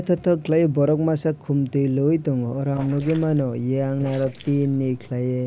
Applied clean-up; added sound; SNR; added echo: neural mask model Resemble Enhance denoiser.